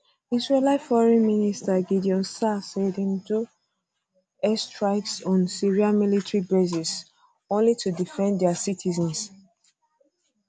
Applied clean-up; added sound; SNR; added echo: none; none; none; none.